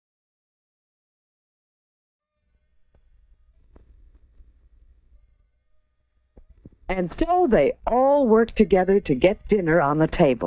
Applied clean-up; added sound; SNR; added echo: neural mask model DeepFilterNet 3.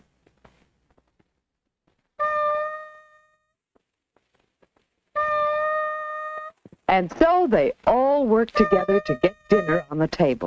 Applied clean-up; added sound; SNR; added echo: neural mask model RNNoise.